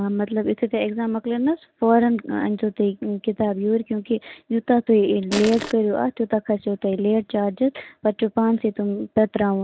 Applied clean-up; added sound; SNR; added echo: none; Crushing; 7 dB; none.